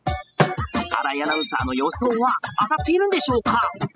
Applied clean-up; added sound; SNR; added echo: classical method spectral subtraction.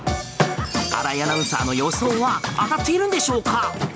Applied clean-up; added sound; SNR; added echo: none; Door / Car; 10 dB; none.